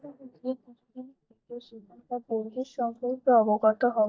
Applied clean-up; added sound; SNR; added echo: neural mask model DeepFilterNet 3.